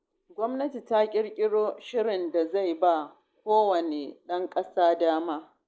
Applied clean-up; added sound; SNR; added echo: neural mask model Resemble Enhance denoiser.